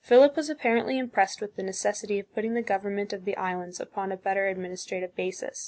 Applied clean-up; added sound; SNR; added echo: none; none; none; none.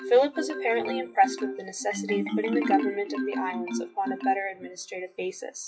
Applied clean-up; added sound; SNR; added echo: classical method WPE with log-MMSE.